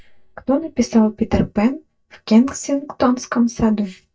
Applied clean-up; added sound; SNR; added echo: neural mask model DeepFilterNet 3.